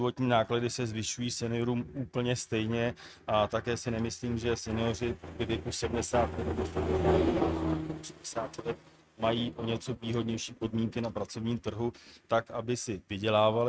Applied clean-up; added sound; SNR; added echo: neural mask model RNNoise.